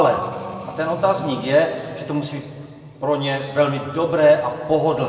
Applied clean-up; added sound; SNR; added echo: none; Strum; 16 dB; reverberation time 2.0 s.